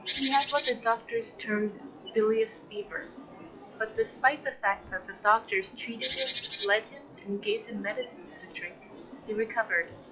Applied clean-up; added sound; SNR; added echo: classical method log-MMSE.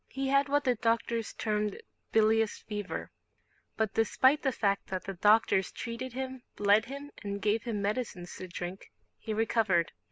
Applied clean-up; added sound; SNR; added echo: none; none; none; none.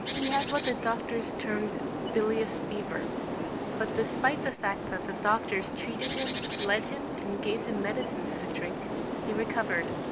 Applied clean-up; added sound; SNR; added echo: none; Bird; 1 dB; none.